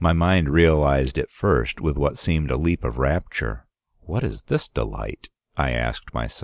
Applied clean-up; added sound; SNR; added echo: none; none; none; none.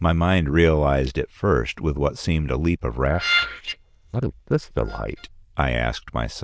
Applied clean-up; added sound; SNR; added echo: neural diffusion model UNIVERSE++.